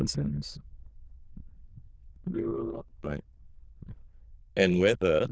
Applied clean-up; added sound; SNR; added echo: neural diffusion model UNIVERSE++.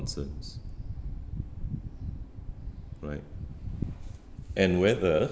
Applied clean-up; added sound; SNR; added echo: none; none; none; none.